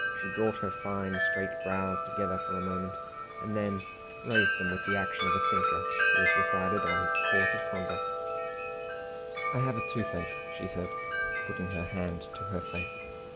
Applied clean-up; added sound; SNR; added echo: none; Wind chime; -4 dB; none.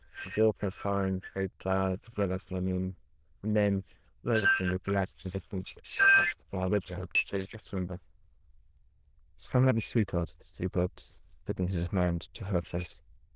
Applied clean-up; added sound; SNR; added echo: neural diffusion model UNIVERSE++.